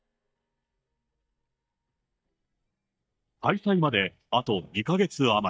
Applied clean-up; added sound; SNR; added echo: neural mask model DeepFilterNet 3.